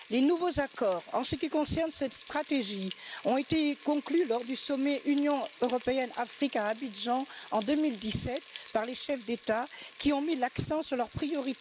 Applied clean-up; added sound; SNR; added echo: none; Frying (food); 14 dB; none.